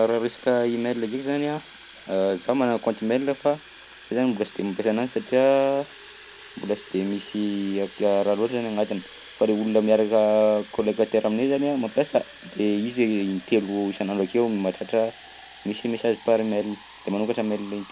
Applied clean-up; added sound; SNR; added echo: none; Fill (with liquid) / Water tap, faucet; 15 dB; none.